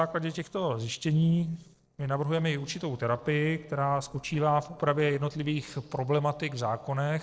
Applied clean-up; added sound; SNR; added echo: neural separator model SepFormer DNS4.